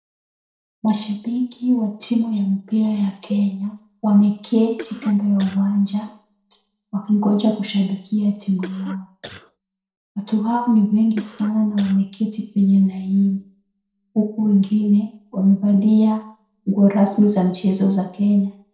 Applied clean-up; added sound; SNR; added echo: neural separator model SepFormer DNS4.